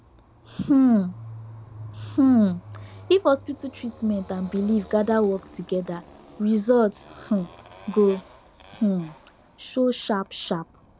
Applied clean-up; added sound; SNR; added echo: none; Motorcycle; 20 dB; none.